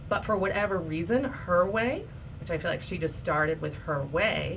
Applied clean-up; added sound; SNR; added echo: none; Mechanisms; 12 dB; reverberation time 0.2 s.